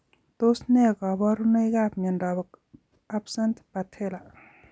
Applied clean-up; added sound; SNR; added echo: none; none; none; none.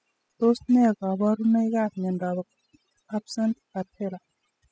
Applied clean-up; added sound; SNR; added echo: classical method spectral subtraction.